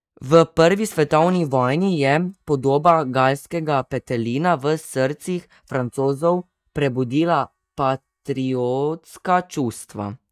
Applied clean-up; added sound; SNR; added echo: neural mask model DeepFilterNet 3.